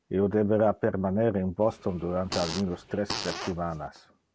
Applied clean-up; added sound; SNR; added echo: none; Fart; 10 dB; none.